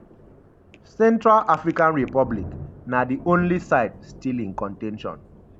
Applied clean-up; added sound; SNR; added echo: none; Thunder; 18 dB; none.